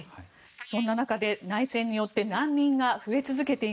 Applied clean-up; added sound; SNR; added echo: neural mask model Resemble Enhance denoiser.